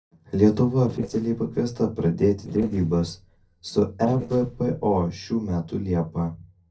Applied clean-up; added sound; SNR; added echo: neural separator model SepFormer DNS4.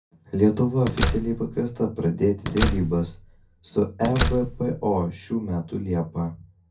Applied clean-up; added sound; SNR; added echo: none; Slam; 3 dB; reverberation time 0.3 s.